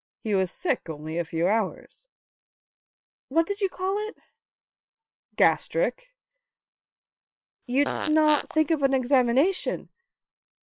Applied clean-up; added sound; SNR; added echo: neural separator model SepFormer WHAM!.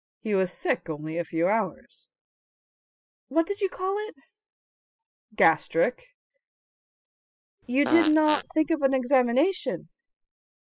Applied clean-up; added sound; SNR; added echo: classical method spectral subtraction.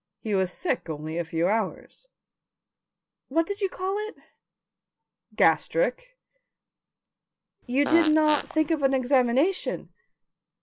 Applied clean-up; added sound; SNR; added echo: none; Fart; 8 dB; none.